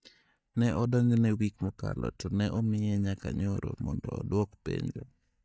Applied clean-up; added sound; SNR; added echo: neural mask model DeepFilterNet 3.